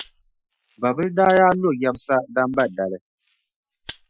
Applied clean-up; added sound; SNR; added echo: classical method Wiener filter.